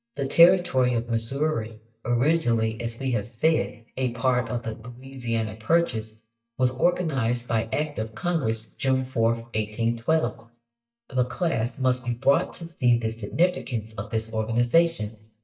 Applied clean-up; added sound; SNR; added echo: neural mask model DeepFilterNet 3.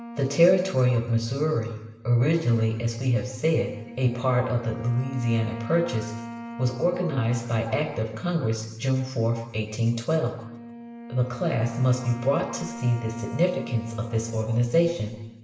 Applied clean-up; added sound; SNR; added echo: none; Wind instrument, woodwind instrument; 15 dB; reverberation time 1.0 s.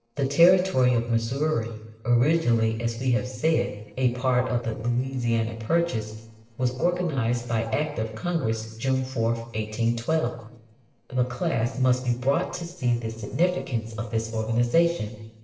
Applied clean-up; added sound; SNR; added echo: neural separator model SepFormer DNS4.